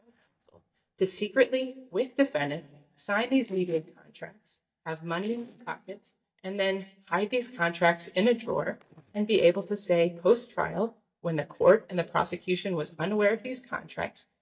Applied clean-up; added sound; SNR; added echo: neural mask model DeepFilterNet 3.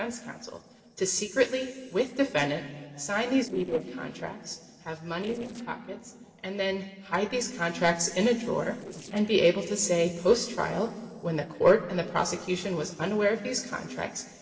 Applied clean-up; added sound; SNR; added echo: neural separator model SepFormer DNS4.